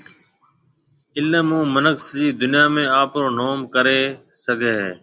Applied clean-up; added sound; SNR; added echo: none; none; none; none.